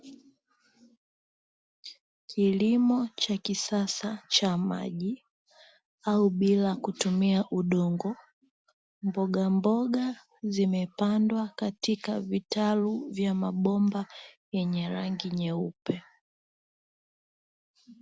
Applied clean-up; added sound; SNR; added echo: none; none; none; none.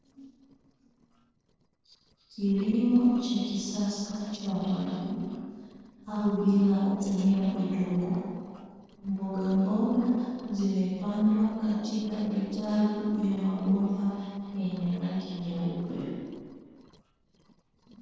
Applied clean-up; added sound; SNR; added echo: neural separator model SepFormer DNS4.